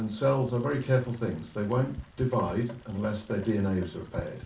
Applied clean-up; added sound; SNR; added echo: none; Rain; 16 dB; reverberation time 0.3 s.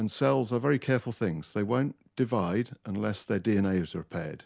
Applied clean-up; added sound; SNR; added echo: none; none; none; none.